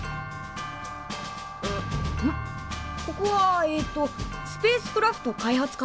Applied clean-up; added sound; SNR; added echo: none; none; none; none.